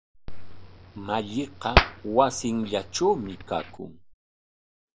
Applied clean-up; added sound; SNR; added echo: none; Hands; 1 dB; none.